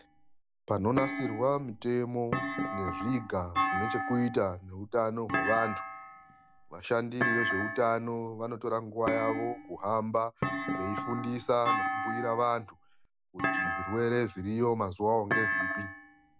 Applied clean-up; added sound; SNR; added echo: none; Thump, thud; 3 dB; none.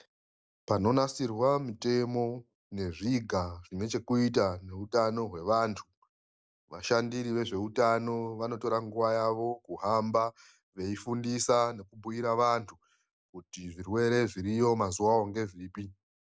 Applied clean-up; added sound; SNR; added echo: none; none; none; none.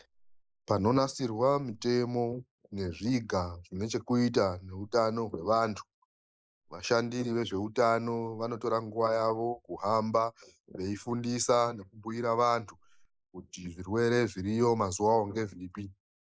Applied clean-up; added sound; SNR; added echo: neural mask model Resemble Enhance denoiser.